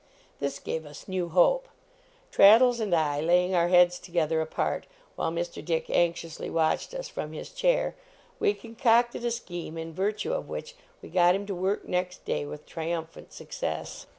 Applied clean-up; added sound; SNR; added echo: none; none; none; none.